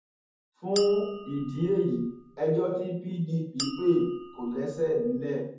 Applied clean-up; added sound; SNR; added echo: none; Chink, clink; 14 dB; reverberation time 0.6 s.